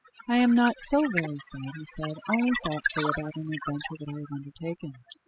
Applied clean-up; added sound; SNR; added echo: classical method spectral subtraction.